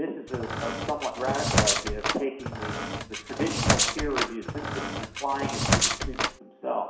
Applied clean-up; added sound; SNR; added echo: none; Squeak; -5 dB; reverberation time 0.7 s.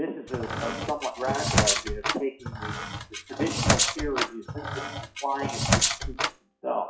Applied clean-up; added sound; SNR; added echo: classical method WPE with log-MMSE.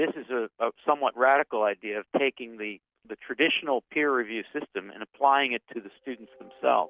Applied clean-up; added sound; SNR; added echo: none; none; none; none.